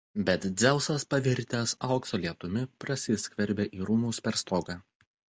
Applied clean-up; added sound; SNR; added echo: none; none; none; none.